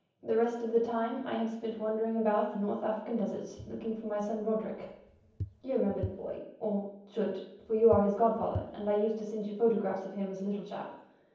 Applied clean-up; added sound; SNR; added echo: none; Walk, footsteps / Bird vocalization, bird call, bird song; 13 dB; reverberation time 0.9 s.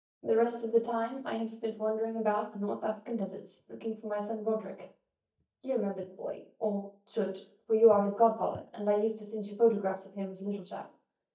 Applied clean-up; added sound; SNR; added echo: neural mask model DeepFilterNet 3.